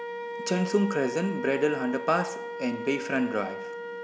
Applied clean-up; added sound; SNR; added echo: none; Wind instrument, woodwind instrument; 7 dB; none.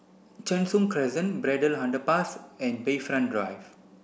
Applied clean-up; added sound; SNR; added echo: none; none; none; none.